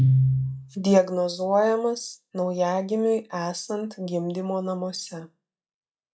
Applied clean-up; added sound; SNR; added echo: classical method log-MMSE.